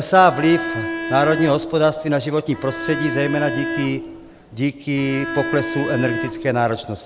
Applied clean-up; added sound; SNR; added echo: none; Bowed string instrument; 7 dB; none.